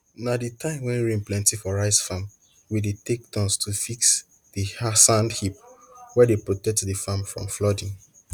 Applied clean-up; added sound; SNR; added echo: none; none; none; none.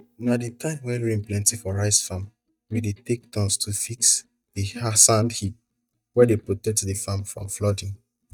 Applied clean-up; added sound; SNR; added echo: neural mask model DeepFilterNet 3.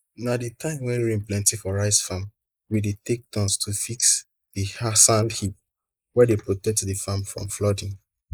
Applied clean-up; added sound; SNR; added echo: neural mask model Resemble Enhance denoiser.